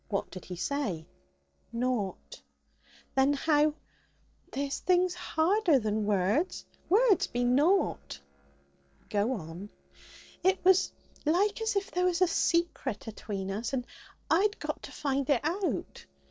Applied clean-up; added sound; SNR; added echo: neural separator model SepFormer DNS4.